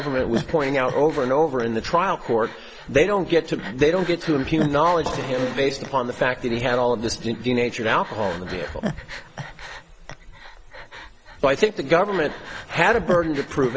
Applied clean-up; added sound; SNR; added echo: none; Breathing; 13 dB; none.